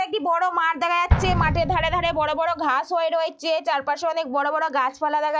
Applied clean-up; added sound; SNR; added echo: classical method log-MMSE.